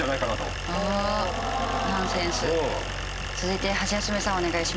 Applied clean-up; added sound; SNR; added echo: none; Idling; 4 dB; none.